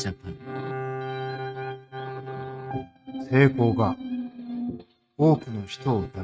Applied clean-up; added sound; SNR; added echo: neural mask model RNNoise.